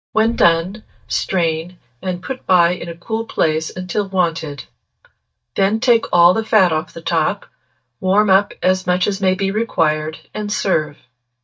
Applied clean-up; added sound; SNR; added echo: neural mask model DeepFilterNet 3.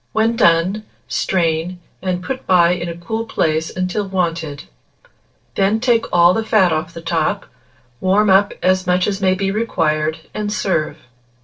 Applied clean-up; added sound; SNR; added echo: neural separator model SepFormer DNS4.